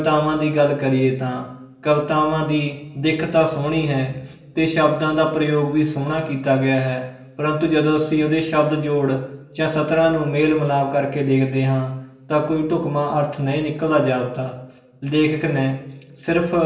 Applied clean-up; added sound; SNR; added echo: none; none; none; reverberation time 1.3 s.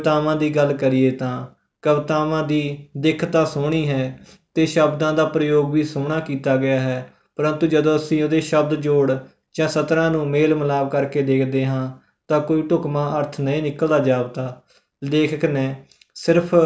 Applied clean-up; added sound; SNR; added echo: none; none; none; none.